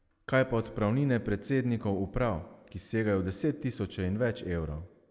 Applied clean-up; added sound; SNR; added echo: none; none; none; none.